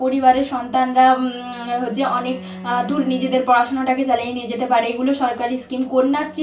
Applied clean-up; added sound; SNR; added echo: none; Bowed string instrument; 20 dB; reverberation time 0.3 s.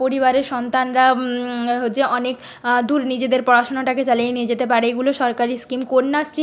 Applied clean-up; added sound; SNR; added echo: none; none; none; none.